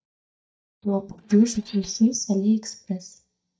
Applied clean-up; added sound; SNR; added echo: neural mask model DeepFilterNet 3.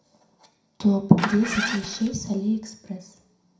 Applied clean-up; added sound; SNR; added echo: none; Engine starting; 6 dB; reverberation time 0.5 s.